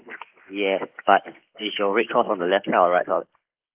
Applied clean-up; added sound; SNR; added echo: neural mask model Resemble Enhance denoiser.